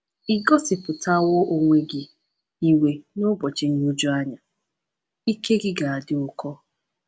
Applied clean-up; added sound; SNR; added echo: none; none; none; none.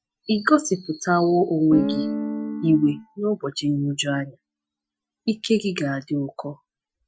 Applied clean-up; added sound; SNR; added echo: classical method Wiener filter.